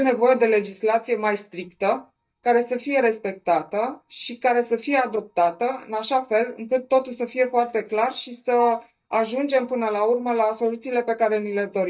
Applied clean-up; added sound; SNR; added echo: neural mask model DeepFilterNet 3.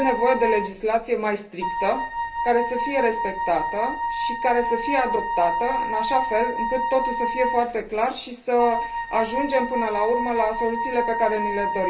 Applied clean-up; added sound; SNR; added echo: none; Wind instrument, woodwind instrument; 3 dB; reverberation time 0.3 s.